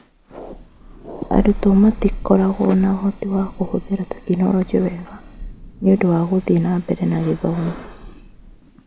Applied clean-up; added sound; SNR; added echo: none; Thunder; 13 dB; none.